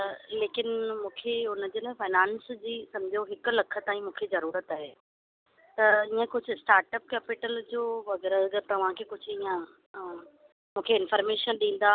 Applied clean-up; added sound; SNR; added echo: none; none; none; none.